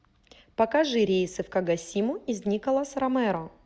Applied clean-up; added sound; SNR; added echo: none; none; none; none.